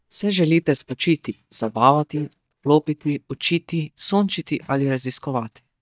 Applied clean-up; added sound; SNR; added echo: neural mask model DeepFilterNet 3.